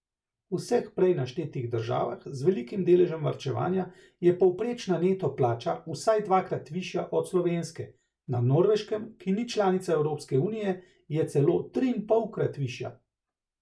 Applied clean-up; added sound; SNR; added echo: none; none; none; none.